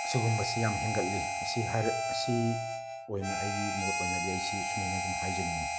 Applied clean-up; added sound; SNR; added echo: none; Harmonica; -1 dB; none.